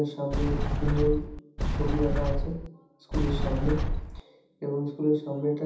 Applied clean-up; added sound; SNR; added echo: none; Sliding door; -3 dB; reverberation time 0.8 s.